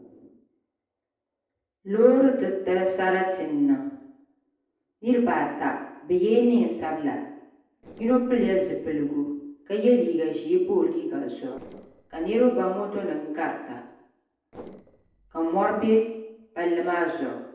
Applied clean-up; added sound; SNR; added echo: neural separator model SepFormer DNS4.